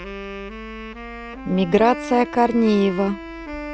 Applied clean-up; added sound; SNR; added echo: none; Wind instrument, woodwind instrument; 12 dB; none.